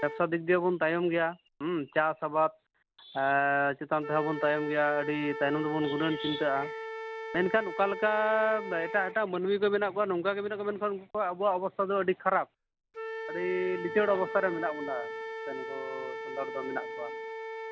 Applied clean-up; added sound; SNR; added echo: none; Wind instrument, woodwind instrument; 10 dB; none.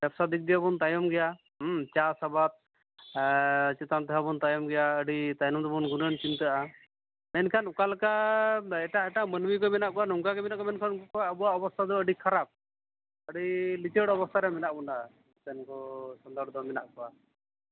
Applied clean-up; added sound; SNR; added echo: none; none; none; none.